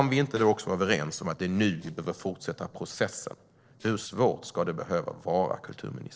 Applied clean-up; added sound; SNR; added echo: neural separator model SepFormer DNS4.